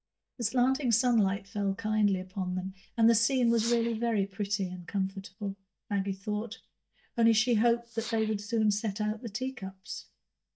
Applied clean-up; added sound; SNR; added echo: neural mask model DeepFilterNet 3.